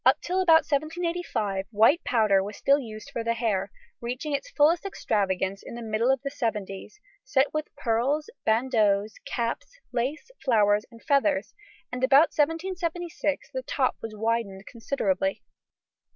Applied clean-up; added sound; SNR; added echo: none; none; none; none.